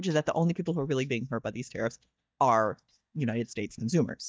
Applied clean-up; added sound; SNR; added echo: neural mask model DeepFilterNet 3.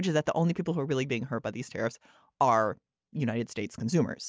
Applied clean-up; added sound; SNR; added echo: none; none; none; none.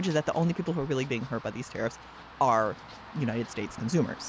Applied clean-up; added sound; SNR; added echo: none; Run; 17 dB; none.